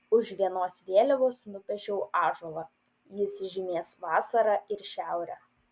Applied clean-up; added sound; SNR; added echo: none; none; none; none.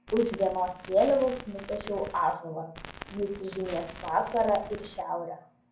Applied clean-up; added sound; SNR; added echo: none; Crackle; 15 dB; reverberation time 0.5 s.